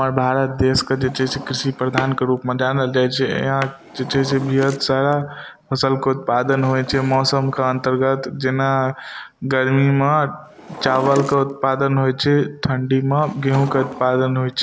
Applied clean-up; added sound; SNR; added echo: none; Drawer open or close; 16 dB; none.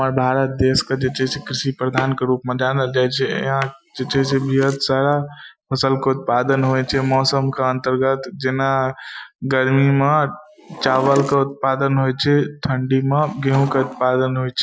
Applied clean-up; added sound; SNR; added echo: classical method Wiener filter.